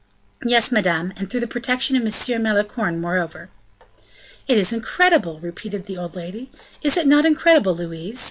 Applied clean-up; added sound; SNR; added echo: none; none; none; none.